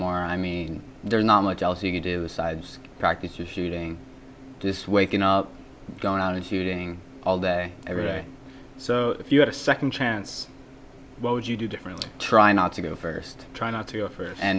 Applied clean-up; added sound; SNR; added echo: none; none; none; none.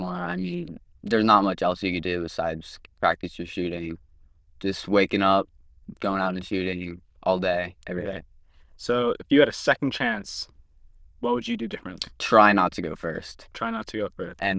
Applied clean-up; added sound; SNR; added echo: neural diffusion model UNIVERSE++.